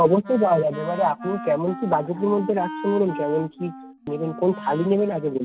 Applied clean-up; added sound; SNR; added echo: none; Wind instrument, woodwind instrument; 13 dB; none.